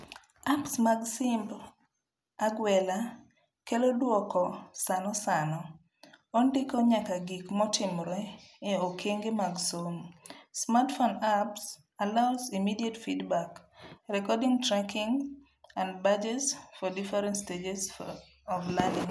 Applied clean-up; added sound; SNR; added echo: none; none; none; none.